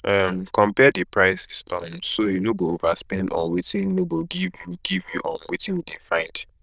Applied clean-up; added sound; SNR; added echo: neural diffusion model UNIVERSE++.